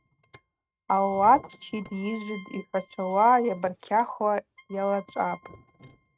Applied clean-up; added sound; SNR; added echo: neural mask model RNNoise.